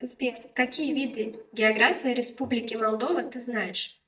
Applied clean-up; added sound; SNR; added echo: neural mask model DeepFilterNet 3.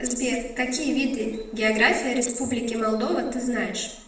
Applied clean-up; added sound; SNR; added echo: neural separator model SepFormer DNS4.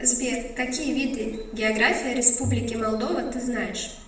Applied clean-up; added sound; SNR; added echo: none; Bowed string instrument; 8 dB; reverberation time 0.7 s.